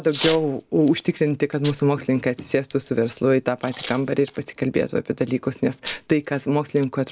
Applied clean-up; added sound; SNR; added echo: none; Packing tape, duct tape / Tearing; 17 dB; none.